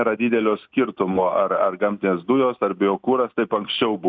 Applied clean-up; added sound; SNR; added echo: none; none; none; none.